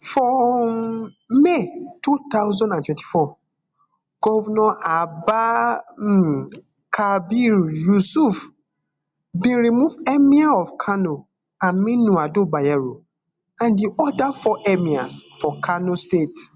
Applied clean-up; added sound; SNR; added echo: none; none; none; none.